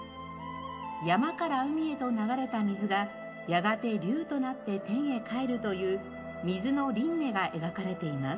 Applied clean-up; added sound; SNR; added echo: none; none; none; reverberation time 1.0 s.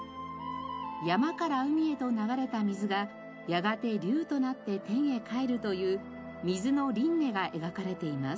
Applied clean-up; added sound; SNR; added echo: none; none; none; none.